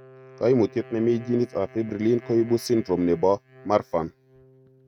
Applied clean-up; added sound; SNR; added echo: neural mask model RNNoise.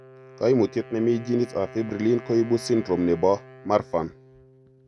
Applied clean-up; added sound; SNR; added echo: none; Wind instrument, woodwind instrument; 19 dB; none.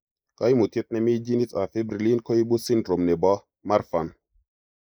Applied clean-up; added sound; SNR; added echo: neural mask model Resemble Enhance denoiser.